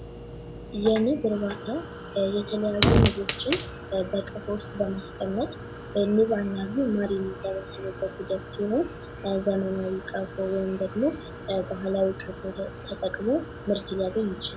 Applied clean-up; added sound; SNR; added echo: none; Fire; 5 dB; none.